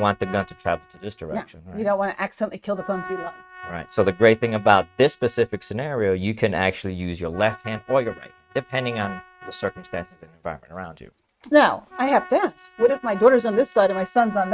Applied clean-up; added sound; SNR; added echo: neural mask model RNNoise.